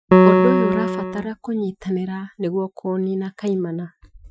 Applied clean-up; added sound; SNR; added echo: classical method Wiener filter.